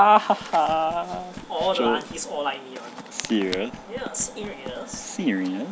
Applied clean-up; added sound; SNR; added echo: none; Knock; 20 dB; none.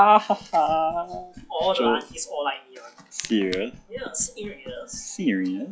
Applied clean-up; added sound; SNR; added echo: classical method log-MMSE.